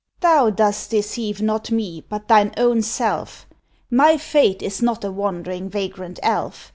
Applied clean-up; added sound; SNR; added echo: none; none; none; none.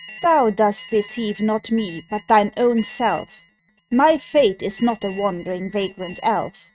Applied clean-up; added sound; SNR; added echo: neural mask model RNNoise.